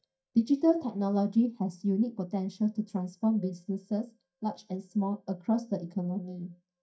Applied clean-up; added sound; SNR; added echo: neural mask model DeepFilterNet 3.